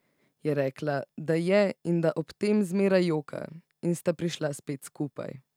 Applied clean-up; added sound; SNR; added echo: none; none; none; none.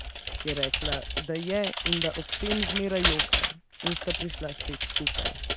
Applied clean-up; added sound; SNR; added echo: none; Computer keyboard; -4 dB; none.